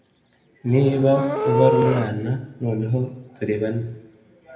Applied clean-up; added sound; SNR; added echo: none; Livestock, farm animals, working animals; 5 dB; reverberation time 0.9 s.